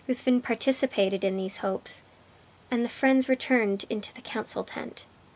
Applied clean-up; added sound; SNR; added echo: none; none; none; none.